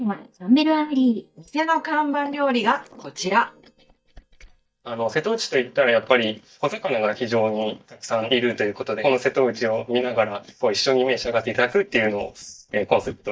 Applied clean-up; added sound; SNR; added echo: neural mask model DeepFilterNet 3.